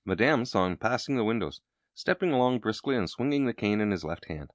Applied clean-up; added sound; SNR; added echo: none; none; none; none.